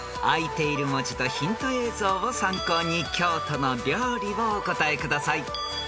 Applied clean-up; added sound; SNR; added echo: none; none; none; none.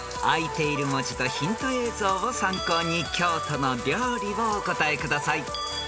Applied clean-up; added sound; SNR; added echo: none; Bathtub (filling or washing); 19 dB; none.